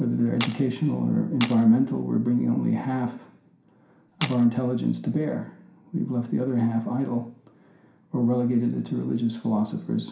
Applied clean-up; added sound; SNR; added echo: none; Tools; 10 dB; reverberation time 0.5 s.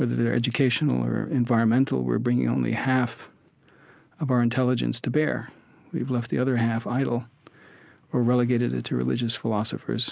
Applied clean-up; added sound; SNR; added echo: none; none; none; none.